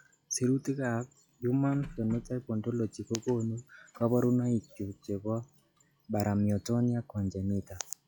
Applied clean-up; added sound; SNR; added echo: classical method log-MMSE.